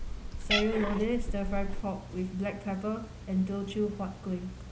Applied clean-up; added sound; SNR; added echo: none; Cat; 3 dB; none.